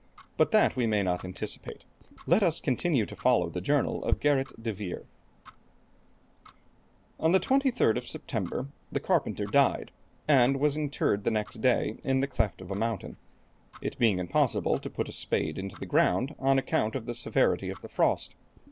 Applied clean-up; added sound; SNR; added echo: none; Tick-tock; 15 dB; none.